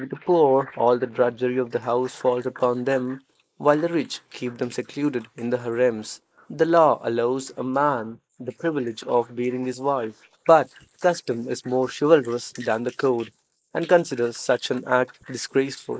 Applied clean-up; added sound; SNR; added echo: neural mask model Resemble Enhance denoiser.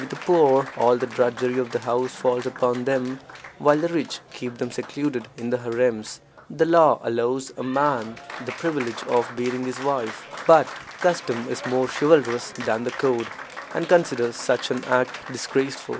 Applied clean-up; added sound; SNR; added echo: none; Applause; 15 dB; none.